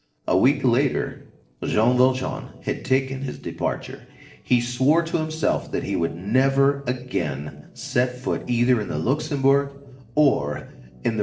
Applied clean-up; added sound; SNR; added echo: neural separator model SepFormer DNS4.